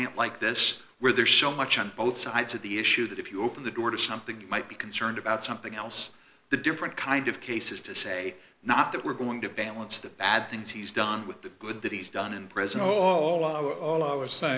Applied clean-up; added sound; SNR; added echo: none; none; none; none.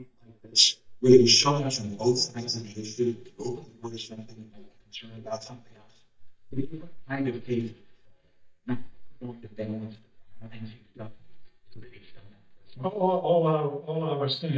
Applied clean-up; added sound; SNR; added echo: neural mask model DeepFilterNet 3.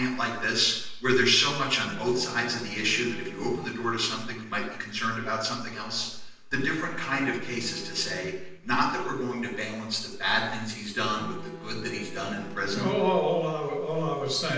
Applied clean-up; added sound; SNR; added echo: none; Bowed string instrument; 16 dB; reverberation time 0.7 s.